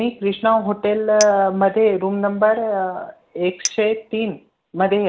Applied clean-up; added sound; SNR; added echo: none; Chink, clink; 16 dB; none.